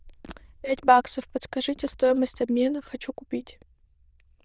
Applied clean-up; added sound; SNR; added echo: neural diffusion model UNIVERSE++.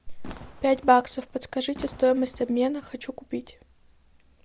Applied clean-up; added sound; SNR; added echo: none; Fireworks; 19 dB; none.